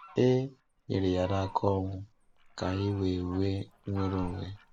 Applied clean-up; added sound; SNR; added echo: none; Fowl; 18 dB; none.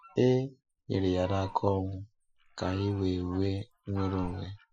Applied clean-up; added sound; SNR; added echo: classical method Wiener filter.